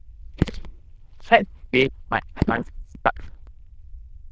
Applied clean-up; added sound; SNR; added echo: neural diffusion model UNIVERSE++.